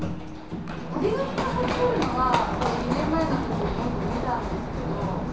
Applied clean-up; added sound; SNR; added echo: none; Run; 2 dB; reverberation time 0.6 s.